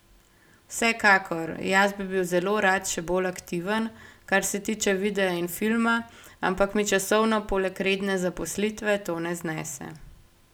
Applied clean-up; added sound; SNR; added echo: none; none; none; none.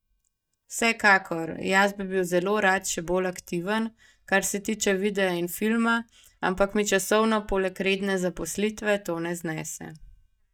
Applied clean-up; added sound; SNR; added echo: neural mask model DeepFilterNet 3.